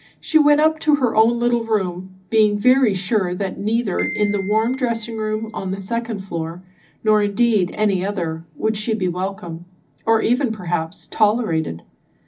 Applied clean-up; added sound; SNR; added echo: none; Marimba, xylophone; 16 dB; reverberation time 0.4 s.